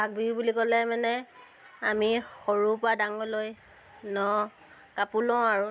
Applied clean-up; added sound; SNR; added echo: none; none; none; none.